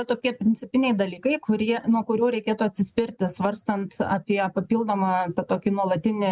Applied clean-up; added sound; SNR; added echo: none; none; none; none.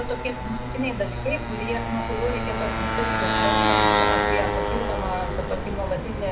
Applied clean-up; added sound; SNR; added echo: none; Motorcycle; -5 dB; reverberation time 0.3 s.